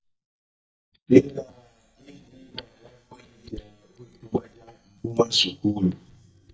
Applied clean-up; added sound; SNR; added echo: neural mask model DeepFilterNet 3.